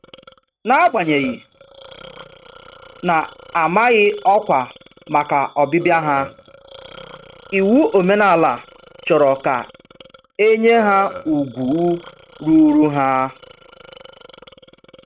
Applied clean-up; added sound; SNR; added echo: neural mask model RNNoise.